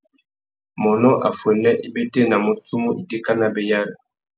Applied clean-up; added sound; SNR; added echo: none; none; none; none.